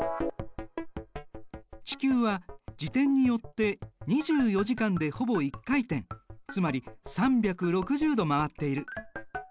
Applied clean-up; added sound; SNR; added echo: none; none; none; none.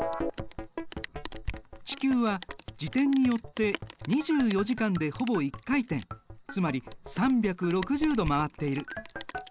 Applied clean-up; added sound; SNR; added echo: none; Rain; 15 dB; none.